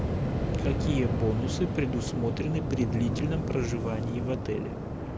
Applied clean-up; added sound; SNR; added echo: none; Waves, surf; -1 dB; none.